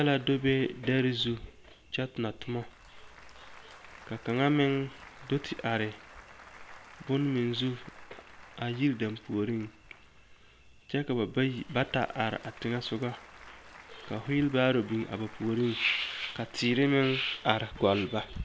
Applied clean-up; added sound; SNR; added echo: none; Applause / Crowd; 20 dB; none.